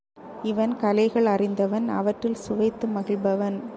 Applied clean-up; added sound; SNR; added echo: none; none; none; none.